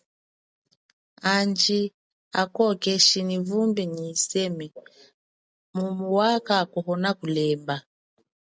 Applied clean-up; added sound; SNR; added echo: none; none; none; none.